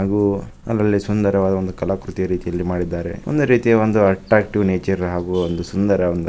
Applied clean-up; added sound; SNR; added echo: none; none; none; none.